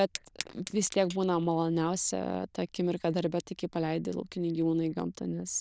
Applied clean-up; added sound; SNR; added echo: neural diffusion model UNIVERSE++.